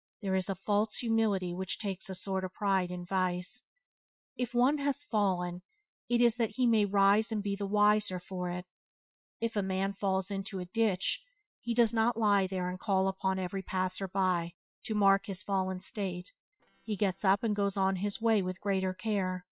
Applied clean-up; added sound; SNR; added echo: neural separator model SepFormer WHAM!.